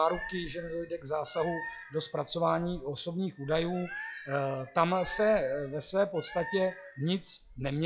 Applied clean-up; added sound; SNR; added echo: classical method log-MMSE.